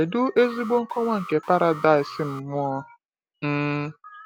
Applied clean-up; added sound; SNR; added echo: none; Alarm; 17 dB; none.